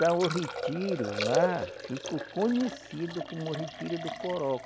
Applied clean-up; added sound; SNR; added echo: none; Liquid; 4 dB; none.